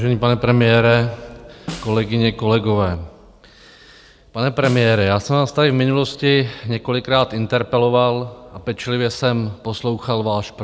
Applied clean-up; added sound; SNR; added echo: none; Snare drum; 19 dB; none.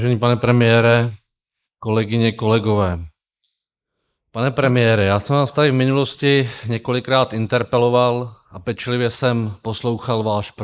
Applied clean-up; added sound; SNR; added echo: neural mask model Resemble Enhance denoiser.